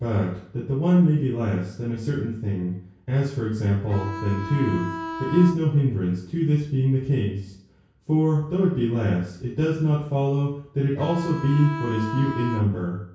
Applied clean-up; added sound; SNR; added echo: none; Bowed string instrument; 9 dB; reverberation time 0.6 s.